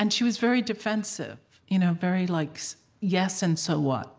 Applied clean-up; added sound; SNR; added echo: none; none; none; none.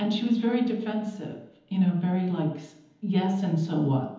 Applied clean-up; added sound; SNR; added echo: none; none; none; reverberation time 1.3 s.